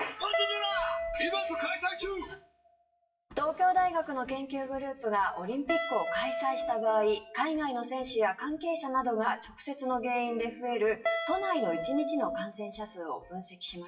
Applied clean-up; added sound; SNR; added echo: classical method WPE with log-MMSE.